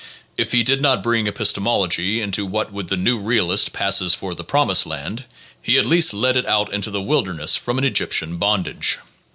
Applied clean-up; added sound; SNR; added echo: none; none; none; none.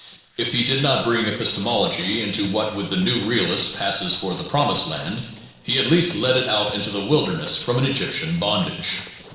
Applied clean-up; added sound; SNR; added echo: neural separator model SepFormer DNS4.